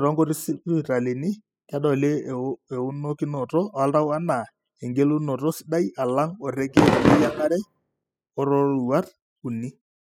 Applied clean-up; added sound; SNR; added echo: classical method spectral subtraction.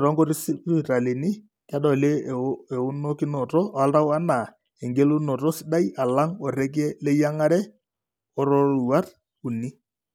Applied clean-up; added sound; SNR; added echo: none; none; none; none.